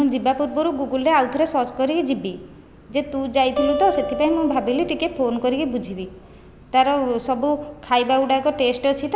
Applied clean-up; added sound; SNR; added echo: none; Acoustic guitar; 8 dB; none.